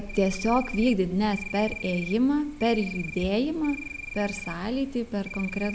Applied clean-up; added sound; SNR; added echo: none; Cricket; 11 dB; none.